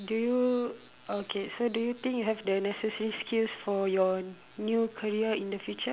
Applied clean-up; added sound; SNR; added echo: none; none; none; none.